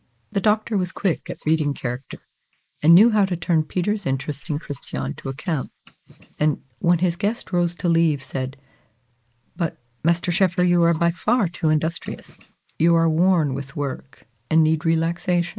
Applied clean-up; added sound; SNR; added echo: neural mask model Resemble Enhance denoiser.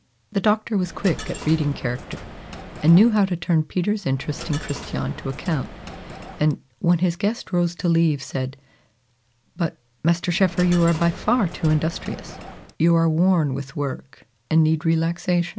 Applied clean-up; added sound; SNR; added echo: none; Coin (dropping); 14 dB; none.